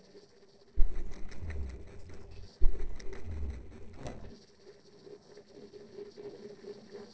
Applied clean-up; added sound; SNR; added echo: neural separator model SepFormer DNS4.